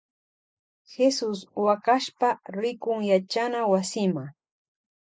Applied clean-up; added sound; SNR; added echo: none; none; none; none.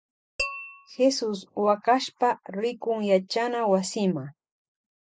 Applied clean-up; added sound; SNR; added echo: none; Tap / Glass; 11 dB; none.